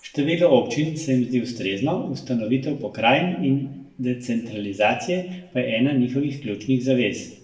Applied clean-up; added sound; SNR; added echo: none; none; none; reverberation time 0.7 s.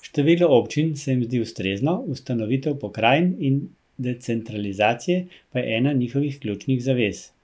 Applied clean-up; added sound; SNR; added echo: none; none; none; none.